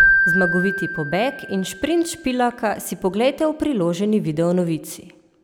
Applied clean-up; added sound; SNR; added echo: none; Keyboard (musical); 3 dB; none.